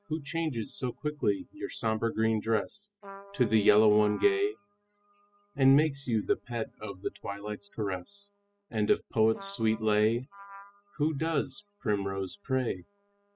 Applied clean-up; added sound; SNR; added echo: classical method spectral subtraction.